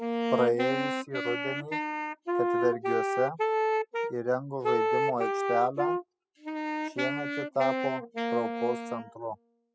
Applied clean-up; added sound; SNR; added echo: classical method spectral subtraction.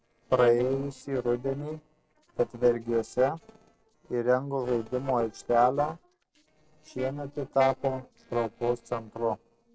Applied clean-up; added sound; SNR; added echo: neural separator model SepFormer DNS4.